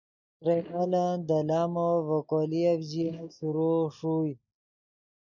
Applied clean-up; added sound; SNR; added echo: neural mask model DeepFilterNet 3.